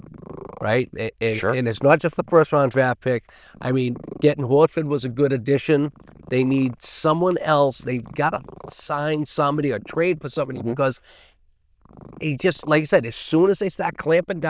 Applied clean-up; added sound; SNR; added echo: neural diffusion model UNIVERSE++.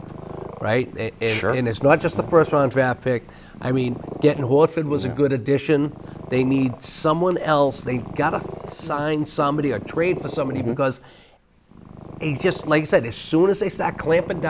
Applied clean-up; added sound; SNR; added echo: none; Purr; 15 dB; none.